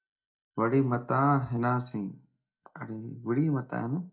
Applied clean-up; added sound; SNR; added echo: neural mask model DeepFilterNet 3.